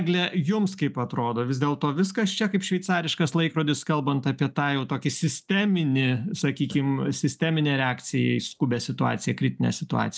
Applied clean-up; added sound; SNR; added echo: none; none; none; none.